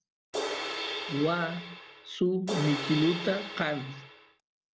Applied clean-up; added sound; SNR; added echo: none; Crash cymbal; 5 dB; none.